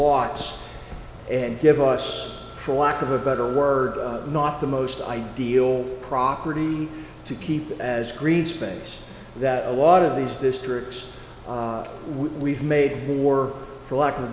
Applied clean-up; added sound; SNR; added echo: none; none; none; none.